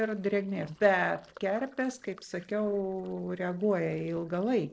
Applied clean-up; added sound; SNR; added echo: neural separator model SepFormer DNS4.